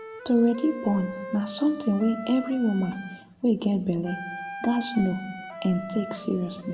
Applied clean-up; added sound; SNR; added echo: none; Wind instrument, woodwind instrument; 13 dB; reverberation time 0.7 s.